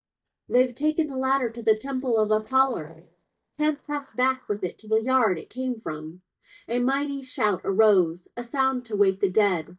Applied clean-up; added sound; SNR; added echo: neural mask model DeepFilterNet 3.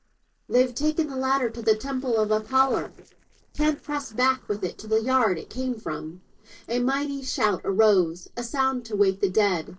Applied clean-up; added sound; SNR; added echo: neural separator model SepFormer DNS4.